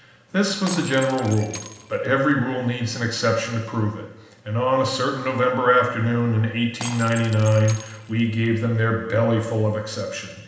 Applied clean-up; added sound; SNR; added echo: none; Shatter; 17 dB; reverberation time 1.1 s.